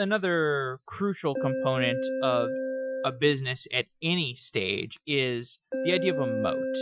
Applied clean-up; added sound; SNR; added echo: classical method Wiener filter.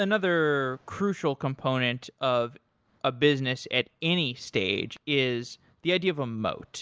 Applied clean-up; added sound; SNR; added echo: none; none; none; none.